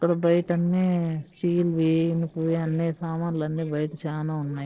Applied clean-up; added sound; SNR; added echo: neural separator model SepFormer DNS4.